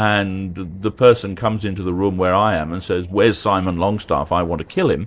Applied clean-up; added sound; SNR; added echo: neural separator model SepFormer DNS4.